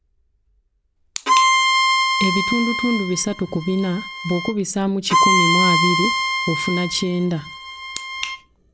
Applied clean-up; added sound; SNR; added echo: none; Bowed string instrument; -3 dB; none.